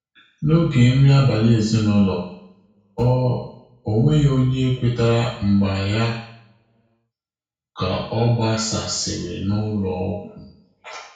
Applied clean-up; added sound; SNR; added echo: none; none; none; reverberation time 0.6 s.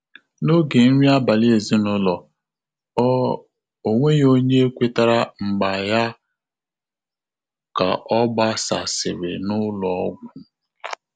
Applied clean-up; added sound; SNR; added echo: none; none; none; none.